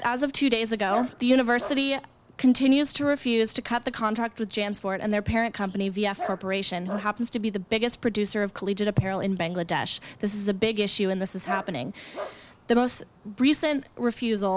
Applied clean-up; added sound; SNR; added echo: none; Dog; 18 dB; none.